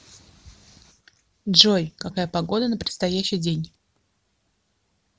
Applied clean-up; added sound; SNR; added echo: none; none; none; none.